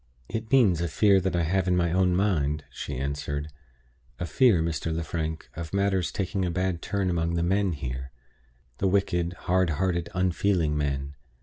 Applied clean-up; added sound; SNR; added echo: none; none; none; none.